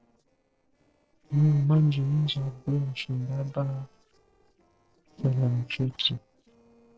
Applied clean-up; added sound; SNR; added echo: neural separator model SepFormer DNS4.